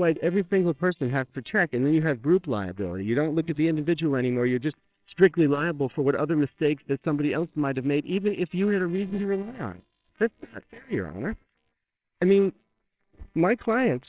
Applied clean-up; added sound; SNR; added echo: neural separator model SepFormer WHAMR!.